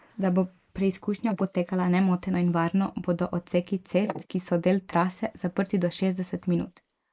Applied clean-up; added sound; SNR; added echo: neural mask model Resemble Enhance denoiser.